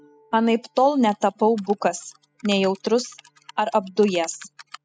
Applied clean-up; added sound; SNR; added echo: classical method spectral subtraction.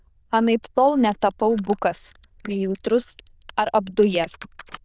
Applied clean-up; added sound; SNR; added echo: neural diffusion model UNIVERSE++.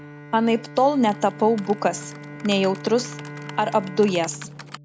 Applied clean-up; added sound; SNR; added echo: none; Typing + Bowed string instrument; 14 dB; none.